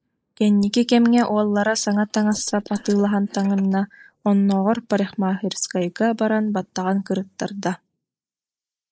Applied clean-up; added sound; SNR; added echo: neural mask model Resemble Enhance denoiser.